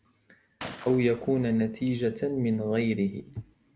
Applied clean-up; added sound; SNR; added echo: none; Gunshot, gunfire; 19 dB; none.